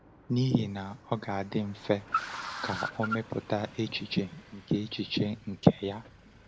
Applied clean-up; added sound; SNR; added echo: none; Car; 10 dB; none.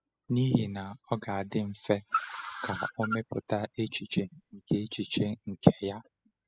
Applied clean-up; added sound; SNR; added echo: classical method spectral subtraction.